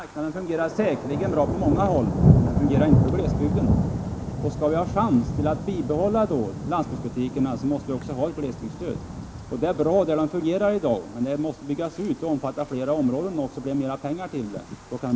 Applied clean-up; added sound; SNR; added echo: none; Thunder; 2 dB; none.